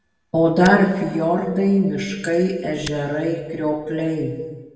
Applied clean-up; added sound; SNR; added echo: none; Tick; 17 dB; reverberation time 1.1 s.